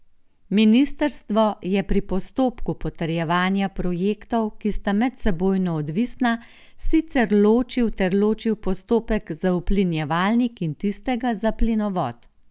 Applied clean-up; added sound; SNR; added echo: none; none; none; none.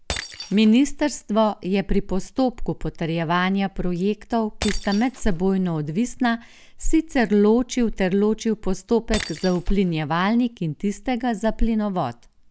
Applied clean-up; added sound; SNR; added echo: none; Shatter; 18 dB; none.